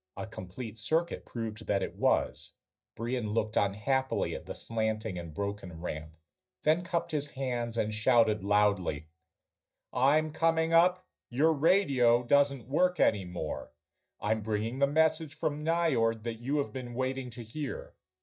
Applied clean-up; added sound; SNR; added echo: neural mask model DeepFilterNet 3.